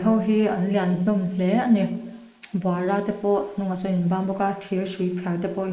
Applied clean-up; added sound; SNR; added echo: neural mask model Resemble Enhance denoiser.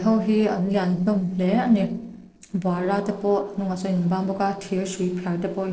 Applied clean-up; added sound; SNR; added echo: neural separator model SepFormer DNS4.